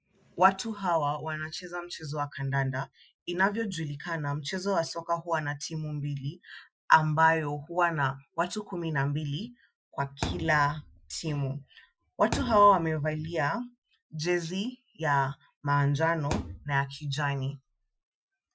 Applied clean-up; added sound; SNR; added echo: classical method Wiener filter.